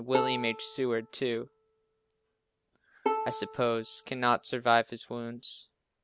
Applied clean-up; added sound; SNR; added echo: none; Bowed string instrument; 7 dB; none.